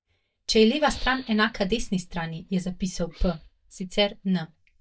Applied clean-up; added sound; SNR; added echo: neural mask model DeepFilterNet 3.